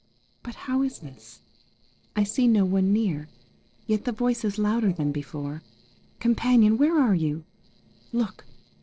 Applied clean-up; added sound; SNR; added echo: neural separator model SepFormer DNS4.